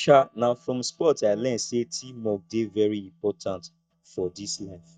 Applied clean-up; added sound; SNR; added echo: neural mask model DeepFilterNet 3.